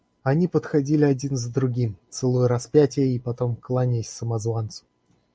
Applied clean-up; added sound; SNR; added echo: none; none; none; none.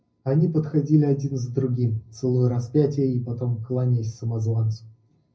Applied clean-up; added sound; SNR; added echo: none; none; none; reverberation time 0.4 s.